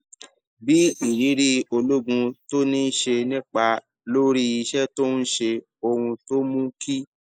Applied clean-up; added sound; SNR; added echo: neural mask model Resemble Enhance denoiser.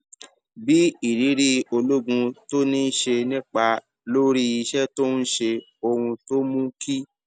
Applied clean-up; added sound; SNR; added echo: none; none; none; none.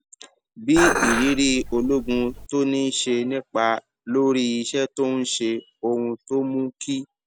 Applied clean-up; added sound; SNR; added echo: none; Dishes, pots, and pans; 2 dB; none.